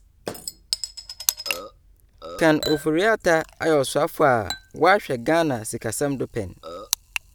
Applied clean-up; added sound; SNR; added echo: none; Chink, clink / Liquid + Burping, eructation; 14 dB; none.